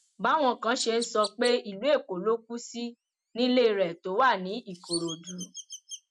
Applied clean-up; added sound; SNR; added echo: none; Chirp, tweet; 16 dB; none.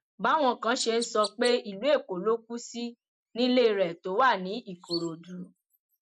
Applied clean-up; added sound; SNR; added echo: neural mask model Resemble Enhance denoiser.